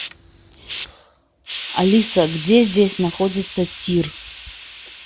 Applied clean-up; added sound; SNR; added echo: none; Hiss; 11 dB; none.